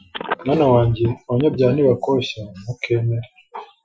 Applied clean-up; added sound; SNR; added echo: classical method Wiener filter.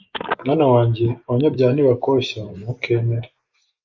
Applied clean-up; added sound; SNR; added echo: neural mask model Resemble Enhance denoiser.